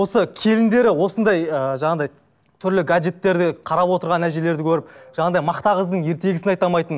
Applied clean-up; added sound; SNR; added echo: none; none; none; none.